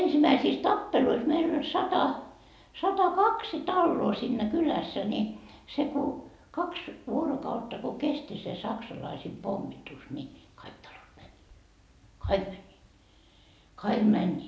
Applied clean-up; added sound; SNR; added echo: none; none; none; none.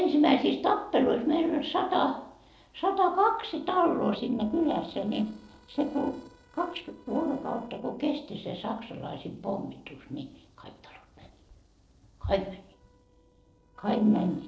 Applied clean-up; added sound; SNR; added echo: neural separator model SepFormer DNS4.